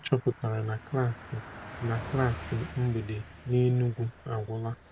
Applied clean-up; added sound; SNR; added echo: none; Car passing by; 14 dB; none.